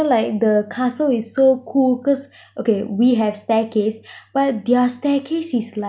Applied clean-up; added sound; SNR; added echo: none; none; none; none.